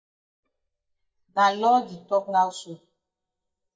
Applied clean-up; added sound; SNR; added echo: neural mask model DeepFilterNet 3.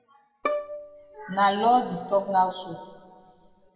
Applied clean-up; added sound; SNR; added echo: none; Bowed string instrument; 11 dB; reverberation time 1.7 s.